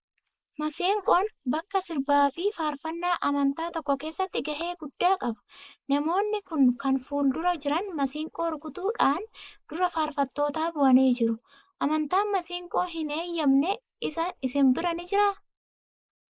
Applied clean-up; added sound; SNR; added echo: neural mask model Resemble Enhance denoiser.